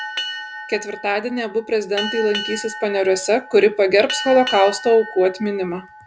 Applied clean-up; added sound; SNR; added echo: none; Boat, Water vehicle; 11 dB; none.